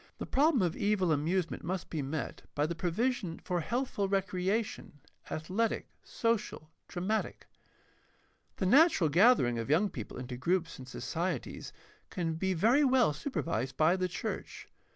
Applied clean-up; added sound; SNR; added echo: none; none; none; none.